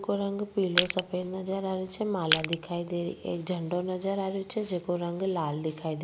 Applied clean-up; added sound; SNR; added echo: none; Crushing; -2 dB; none.